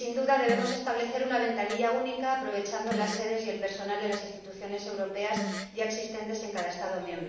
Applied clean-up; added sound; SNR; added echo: none; Fart; 11 dB; reverberation time 0.7 s.